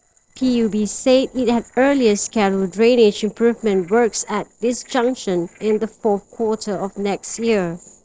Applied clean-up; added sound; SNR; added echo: neural separator model SepFormer DNS4.